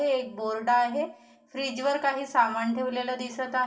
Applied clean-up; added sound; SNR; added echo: none; none; none; reverberation time 0.7 s.